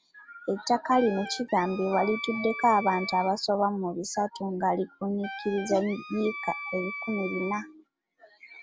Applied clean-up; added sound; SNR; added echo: none; Wind instrument, woodwind instrument; 10 dB; none.